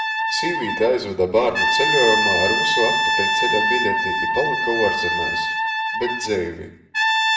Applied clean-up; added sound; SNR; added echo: none; Brass instrument; -3 dB; reverberation time 0.7 s.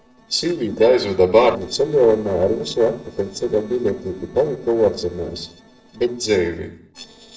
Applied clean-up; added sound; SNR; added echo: neural separator model SepFormer DNS4.